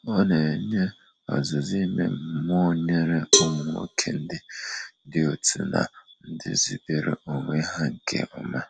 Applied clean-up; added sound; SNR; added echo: none; Cowbell; 1 dB; none.